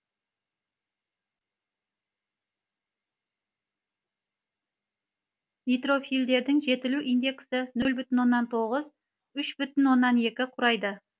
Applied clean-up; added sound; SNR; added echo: none; none; none; none.